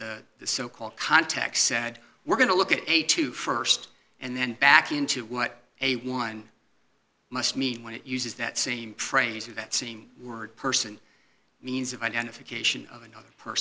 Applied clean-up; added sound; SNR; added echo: none; none; none; none.